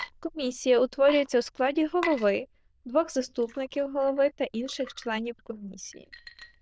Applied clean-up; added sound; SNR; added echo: neural diffusion model UNIVERSE++.